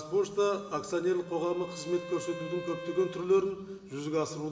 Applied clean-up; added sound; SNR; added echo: none; Bowed string instrument; 13 dB; reverberation time 1.2 s.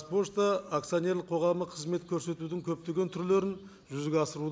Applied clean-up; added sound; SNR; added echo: none; none; none; none.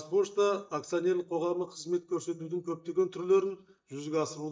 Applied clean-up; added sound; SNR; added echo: neural mask model DeepFilterNet 3.